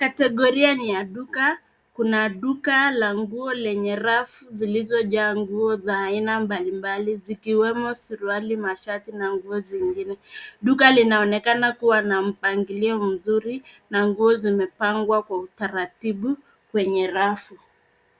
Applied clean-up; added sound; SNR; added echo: none; none; none; none.